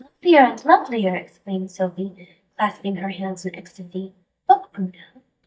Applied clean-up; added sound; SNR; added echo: neural mask model DeepFilterNet 3.